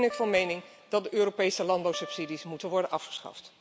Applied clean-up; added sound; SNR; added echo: none; Piano; 18 dB; none.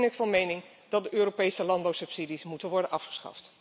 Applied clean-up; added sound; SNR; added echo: none; none; none; none.